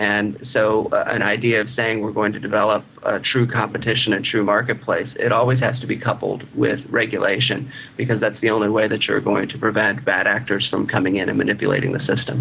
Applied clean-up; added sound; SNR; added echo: none; none; none; none.